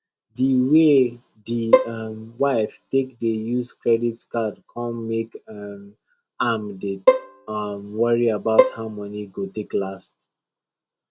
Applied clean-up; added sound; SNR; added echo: none; Bowed string instrument; 0 dB; none.